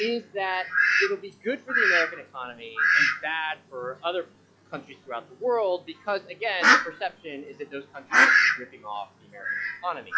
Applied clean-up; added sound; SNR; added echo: classical method log-MMSE.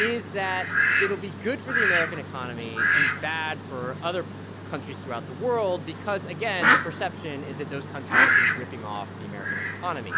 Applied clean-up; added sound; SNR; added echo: none; Fowl; -5 dB; none.